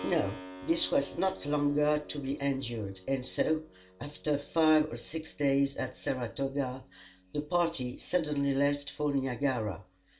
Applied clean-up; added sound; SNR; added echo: none; Keyboard (musical); 20 dB; reverberation time 0.2 s.